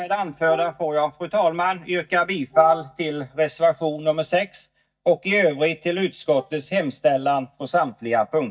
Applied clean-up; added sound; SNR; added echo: neural mask model DeepFilterNet 3.